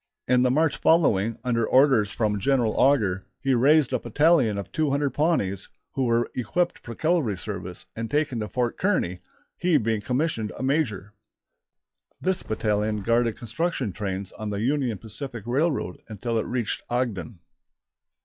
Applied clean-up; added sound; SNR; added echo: classical method log-MMSE.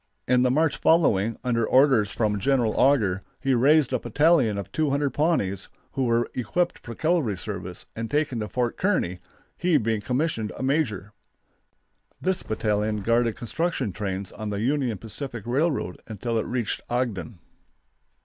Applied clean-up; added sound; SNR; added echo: none; Sliding door; 17 dB; none.